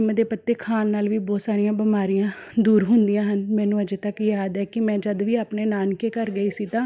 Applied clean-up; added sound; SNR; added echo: none; none; none; none.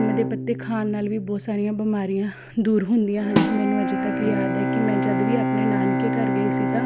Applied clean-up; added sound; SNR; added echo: none; Snare drum + Bowed string instrument; 0 dB; none.